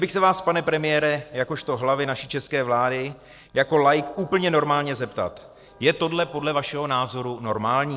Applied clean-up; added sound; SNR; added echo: neural separator model SepFormer DNS4.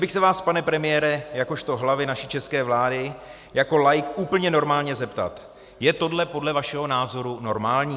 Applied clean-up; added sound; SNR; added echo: none; none; none; none.